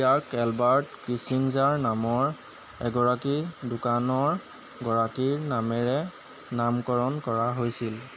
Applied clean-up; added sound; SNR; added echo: none; none; none; none.